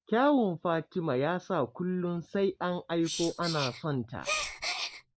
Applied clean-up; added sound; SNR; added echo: neural mask model Resemble Enhance denoiser.